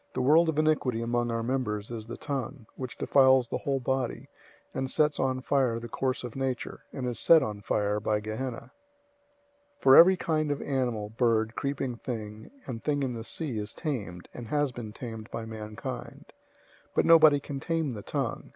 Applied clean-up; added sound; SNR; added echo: none; none; none; none.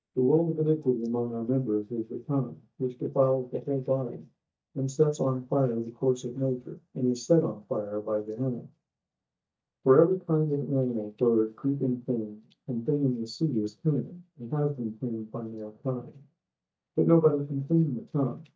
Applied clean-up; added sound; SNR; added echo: neural mask model DeepFilterNet 3.